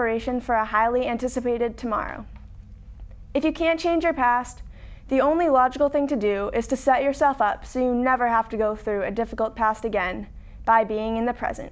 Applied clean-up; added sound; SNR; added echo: none; none; none; none.